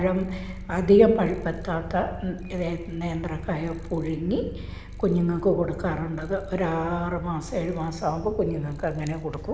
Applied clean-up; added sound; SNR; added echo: none; Purr; 12 dB; none.